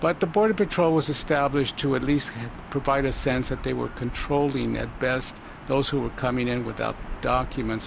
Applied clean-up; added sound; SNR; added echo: none; Gull, seagull / Ocean; 12 dB; none.